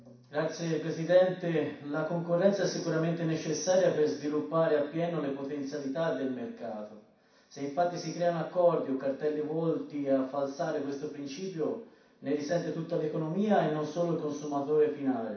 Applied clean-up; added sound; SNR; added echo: none; none; none; reverberation time 0.6 s.